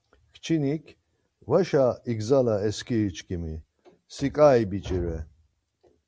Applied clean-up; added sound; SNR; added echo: none; none; none; none.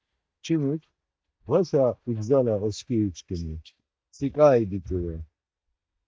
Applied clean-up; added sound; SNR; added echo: neural mask model DeepFilterNet 3.